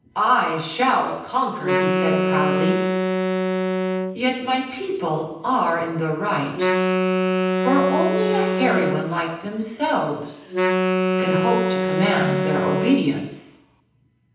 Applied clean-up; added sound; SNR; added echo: none; Wind instrument, woodwind instrument; -1 dB; reverberation time 0.9 s.